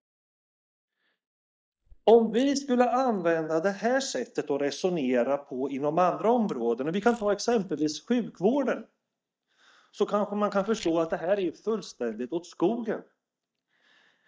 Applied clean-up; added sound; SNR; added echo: neural mask model DeepFilterNet 3.